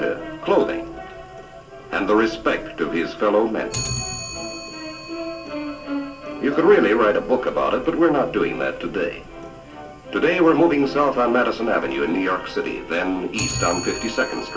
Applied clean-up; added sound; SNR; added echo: none; Clock; 15 dB; reverberation time 0.2 s.